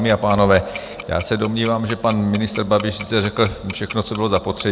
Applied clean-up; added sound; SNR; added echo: none; Tick-tock; 18 dB; none.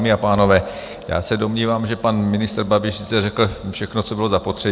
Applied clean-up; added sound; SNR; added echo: none; none; none; none.